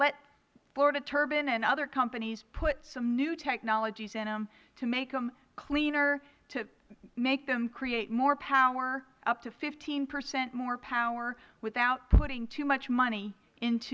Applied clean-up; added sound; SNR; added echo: none; none; none; none.